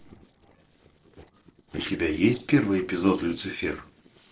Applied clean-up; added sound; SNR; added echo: neural separator model SepFormer DNS4.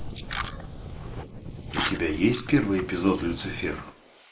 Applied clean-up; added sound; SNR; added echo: neural mask model Resemble Enhance denoiser.